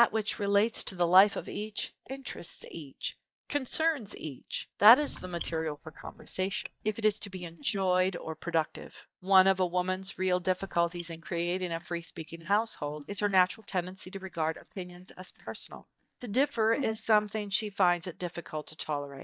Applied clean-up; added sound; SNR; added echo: neural mask model DeepFilterNet 3.